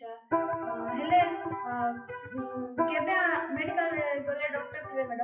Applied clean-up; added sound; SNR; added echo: classical method WPE with log-MMSE.